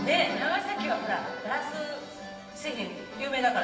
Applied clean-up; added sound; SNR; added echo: none; Drum; 15 dB; reverberation time 1.2 s.